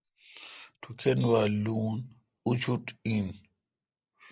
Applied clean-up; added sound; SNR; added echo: neural mask model Resemble Enhance denoiser.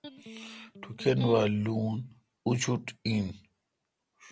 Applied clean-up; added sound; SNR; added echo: none; Electric guitar; 15 dB; none.